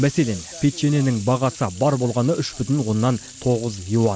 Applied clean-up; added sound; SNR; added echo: none; Sink (filling or washing) / Water tap, faucet; 18 dB; none.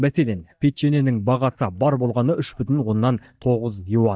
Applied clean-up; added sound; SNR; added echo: neural mask model DeepFilterNet 3.